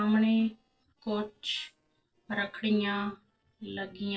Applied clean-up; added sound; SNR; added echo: neural separator model SepFormer DNS4.